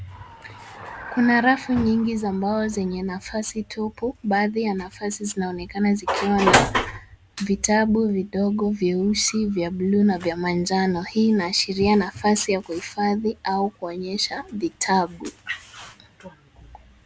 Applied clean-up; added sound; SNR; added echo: none; Vehicle; 15 dB; none.